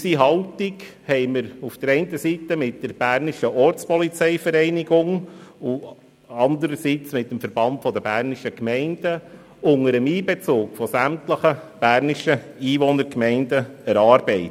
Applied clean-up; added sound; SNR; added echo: none; none; none; none.